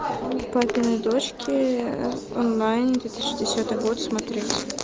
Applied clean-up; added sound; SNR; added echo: none; Brass instrument; 16 dB; none.